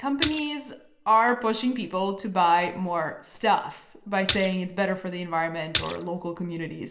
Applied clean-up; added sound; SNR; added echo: none; Splash, splatter; 3 dB; reverberation time 0.9 s.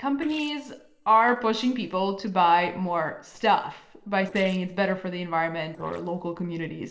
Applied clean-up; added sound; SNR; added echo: neural separator model SepFormer DNS4.